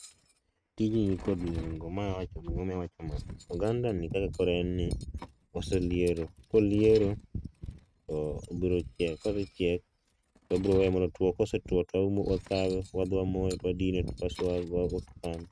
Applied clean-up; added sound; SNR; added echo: neural mask model RNNoise.